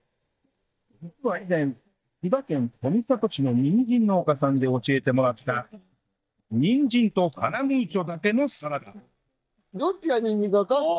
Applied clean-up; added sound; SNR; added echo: neural mask model DeepFilterNet 3.